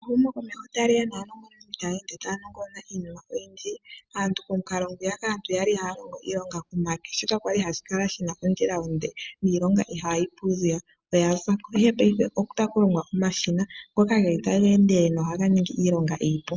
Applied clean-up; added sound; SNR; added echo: none; none; none; none.